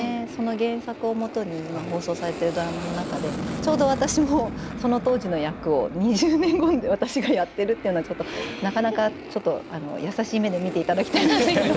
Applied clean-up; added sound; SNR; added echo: none; Aircraft; 10 dB; none.